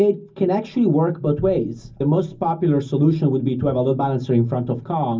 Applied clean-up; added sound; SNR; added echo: none; none; none; reverberation time 0.4 s.